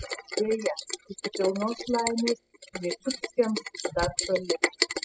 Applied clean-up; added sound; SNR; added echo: classical method spectral subtraction.